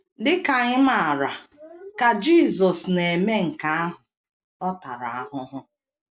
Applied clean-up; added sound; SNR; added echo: none; none; none; none.